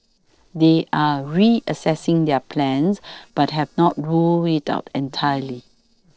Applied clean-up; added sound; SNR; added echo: neural separator model SepFormer DNS4.